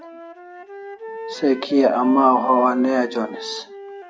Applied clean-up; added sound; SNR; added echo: none; Wind instrument, woodwind instrument; 13 dB; none.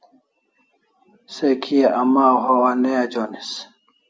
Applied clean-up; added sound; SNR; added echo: none; none; none; none.